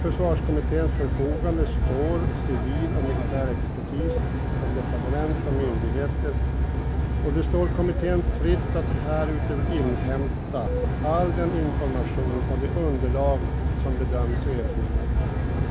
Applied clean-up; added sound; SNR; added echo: none; Aircraft; -5 dB; none.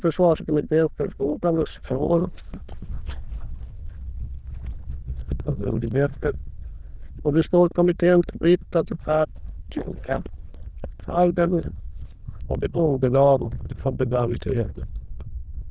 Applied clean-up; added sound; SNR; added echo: neural diffusion model UNIVERSE++.